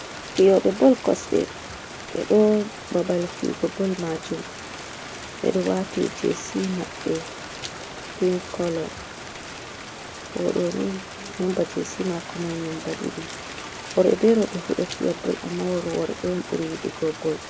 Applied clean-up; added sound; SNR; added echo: none; Rain; 11 dB; none.